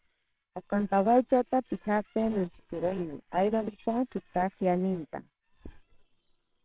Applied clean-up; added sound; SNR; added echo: neural separator model SepFormer WHAMR!.